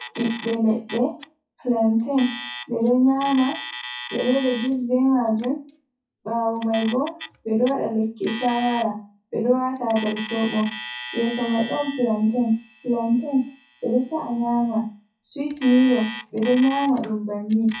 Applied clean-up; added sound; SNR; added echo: classical method WPE with log-MMSE.